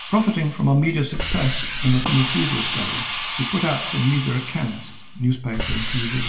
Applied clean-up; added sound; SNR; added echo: none; Hiss; 3 dB; reverberation time 0.8 s.